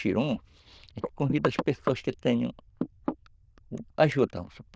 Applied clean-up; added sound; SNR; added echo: neural diffusion model UNIVERSE++.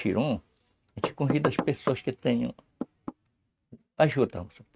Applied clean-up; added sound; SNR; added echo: neural mask model RNNoise.